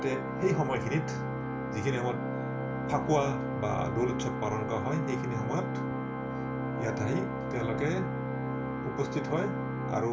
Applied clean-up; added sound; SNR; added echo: none; Organ; 0 dB; reverberation time 0.3 s.